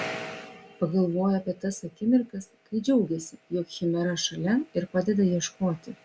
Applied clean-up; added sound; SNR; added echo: none; none; none; none.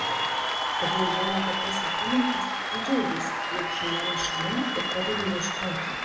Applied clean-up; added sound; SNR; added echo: none; Applause / Cheering; -3 dB; reverberation time 0.8 s.